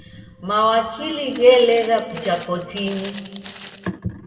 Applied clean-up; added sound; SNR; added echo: none; Walk, footsteps; 12 dB; reverberation time 2.4 s.